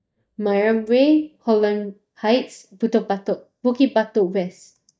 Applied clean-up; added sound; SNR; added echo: neural mask model DeepFilterNet 3.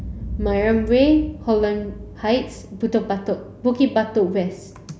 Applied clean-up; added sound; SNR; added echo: none; Boom; 13 dB; none.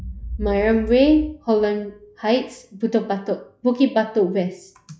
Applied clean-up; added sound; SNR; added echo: classical method log-MMSE.